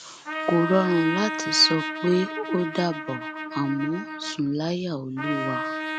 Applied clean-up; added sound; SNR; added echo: none; Trumpet; 6 dB; none.